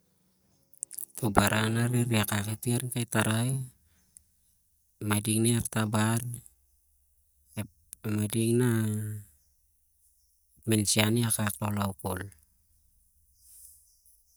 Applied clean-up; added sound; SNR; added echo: neural mask model DeepFilterNet 3.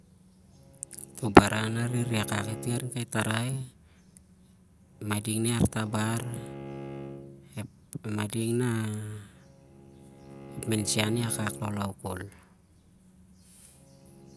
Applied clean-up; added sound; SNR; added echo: none; Bowed string instrument; 15 dB; none.